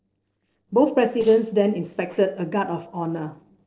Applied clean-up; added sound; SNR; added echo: neural separator model SepFormer DNS4.